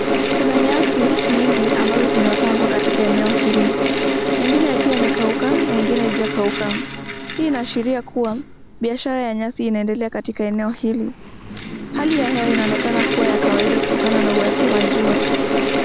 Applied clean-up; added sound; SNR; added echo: none; Mechanical fan; -2 dB; none.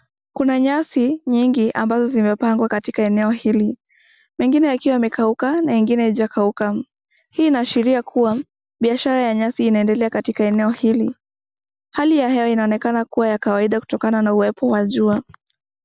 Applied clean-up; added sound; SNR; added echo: none; none; none; none.